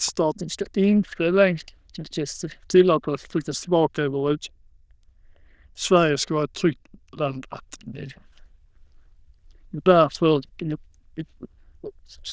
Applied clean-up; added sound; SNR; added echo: neural diffusion model UNIVERSE++.